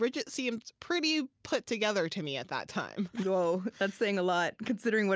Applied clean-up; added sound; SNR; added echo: none; none; none; none.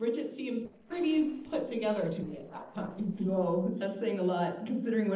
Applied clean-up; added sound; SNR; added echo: neural separator model SepFormer DNS4.